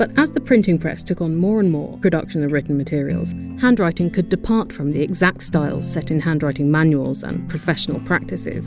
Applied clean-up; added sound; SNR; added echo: none; none; none; none.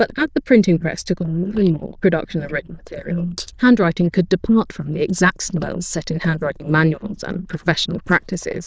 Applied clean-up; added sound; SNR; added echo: neural diffusion model UNIVERSE++.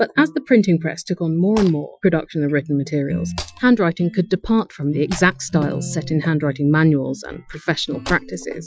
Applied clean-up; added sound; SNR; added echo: classical method Wiener filter.